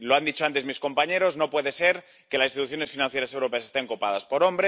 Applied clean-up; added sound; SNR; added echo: none; none; none; none.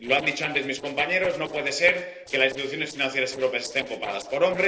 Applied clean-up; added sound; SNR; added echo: neural separator model SepFormer DNS4.